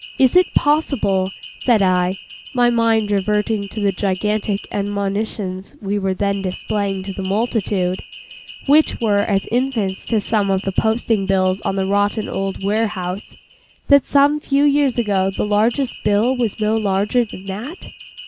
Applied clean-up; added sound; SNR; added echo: none; Bell; 19 dB; none.